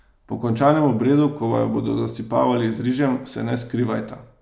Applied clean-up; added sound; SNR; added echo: none; none; none; none.